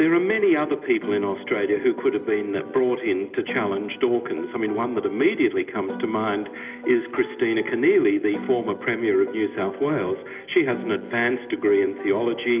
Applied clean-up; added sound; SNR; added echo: none; Piano; 16 dB; reverberation time 1.6 s.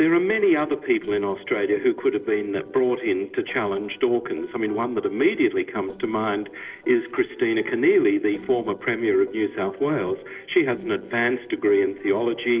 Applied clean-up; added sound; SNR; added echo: neural separator model SepFormer DNS4.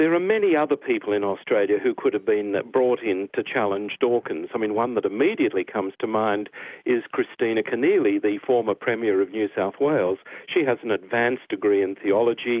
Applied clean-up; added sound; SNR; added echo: none; none; none; none.